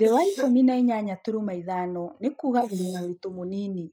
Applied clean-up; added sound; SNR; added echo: neural mask model Resemble Enhance denoiser.